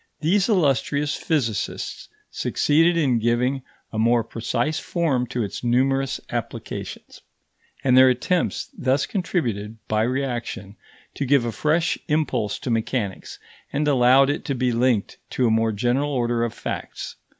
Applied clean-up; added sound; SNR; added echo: none; none; none; none.